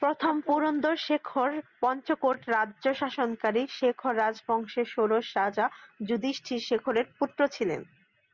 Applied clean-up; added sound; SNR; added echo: none; none; none; none.